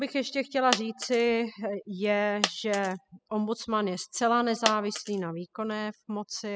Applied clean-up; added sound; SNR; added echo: classical method spectral subtraction.